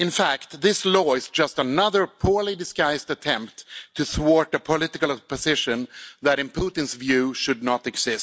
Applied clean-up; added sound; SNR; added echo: none; none; none; none.